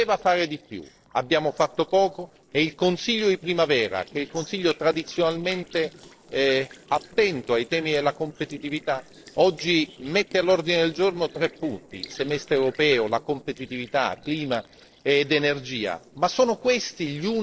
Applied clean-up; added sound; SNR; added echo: neural separator model SepFormer DNS4.